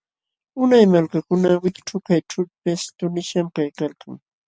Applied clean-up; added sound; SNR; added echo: none; none; none; none.